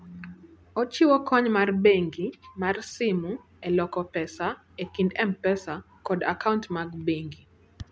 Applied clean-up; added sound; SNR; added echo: none; none; none; none.